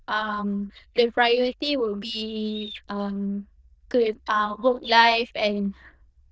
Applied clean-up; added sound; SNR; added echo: neural diffusion model UNIVERSE++.